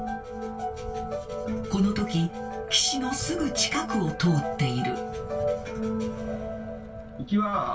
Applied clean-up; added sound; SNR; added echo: none; Thunder / Bicycle; 14 dB; reverberation time 0.1 s.